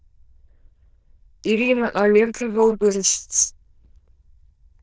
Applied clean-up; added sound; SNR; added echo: neural diffusion model UNIVERSE++.